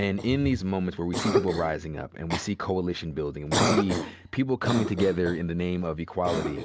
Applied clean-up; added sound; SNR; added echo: none; Cough; 3 dB; none.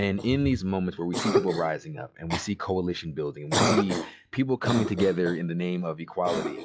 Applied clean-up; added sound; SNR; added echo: classical method log-MMSE.